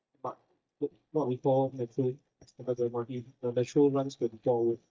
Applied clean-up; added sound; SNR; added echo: neural mask model DeepFilterNet 3.